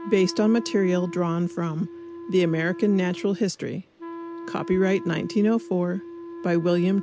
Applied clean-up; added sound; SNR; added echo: none; Wind instrument, woodwind instrument; 13 dB; none.